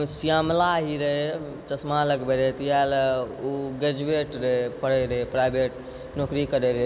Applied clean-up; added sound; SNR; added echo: none; none; none; none.